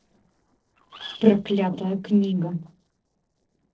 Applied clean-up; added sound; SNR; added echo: neural separator model SepFormer DNS4.